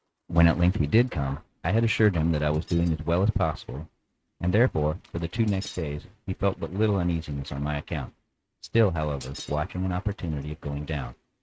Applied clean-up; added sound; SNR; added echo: neural mask model RNNoise.